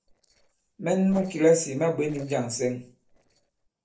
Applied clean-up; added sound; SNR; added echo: neural separator model SepFormer DNS4.